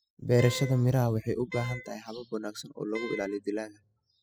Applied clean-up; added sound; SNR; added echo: classical method spectral subtraction.